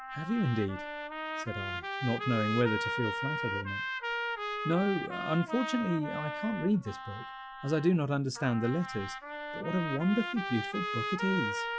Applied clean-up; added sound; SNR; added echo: classical method log-MMSE.